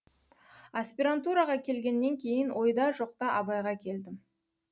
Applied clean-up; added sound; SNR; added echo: none; none; none; none.